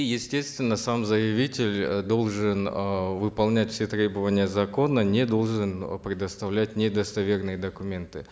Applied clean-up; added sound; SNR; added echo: none; none; none; none.